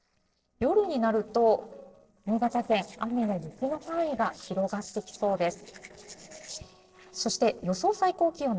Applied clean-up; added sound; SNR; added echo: neural separator model SepFormer DNS4.